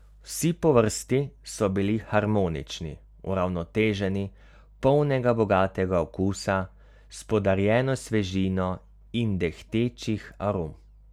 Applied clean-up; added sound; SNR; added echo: none; none; none; none.